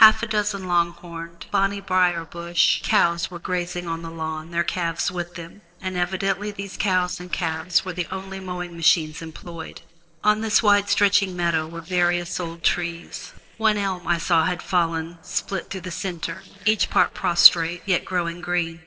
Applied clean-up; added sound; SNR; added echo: neural separator model SepFormer DNS4.